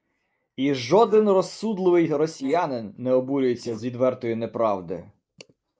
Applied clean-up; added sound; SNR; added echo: neural mask model Resemble Enhance denoiser.